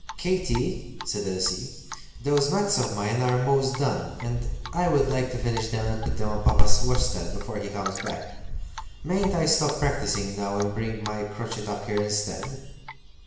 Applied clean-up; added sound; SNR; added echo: none; Drip; 19 dB; reverberation time 1.0 s.